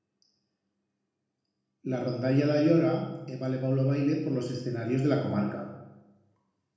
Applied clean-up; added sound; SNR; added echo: none; none; none; reverberation time 1.0 s.